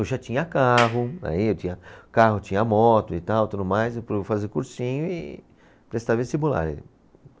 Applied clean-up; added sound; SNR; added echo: none; Clapping; 10 dB; none.